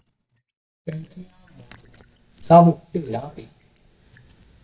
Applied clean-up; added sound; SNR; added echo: neural mask model DeepFilterNet 3.